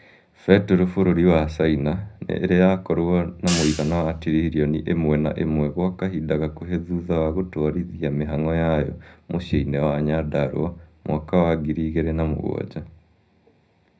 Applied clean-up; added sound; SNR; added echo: none; Hi-hat; 12 dB; reverberation time 0.4 s.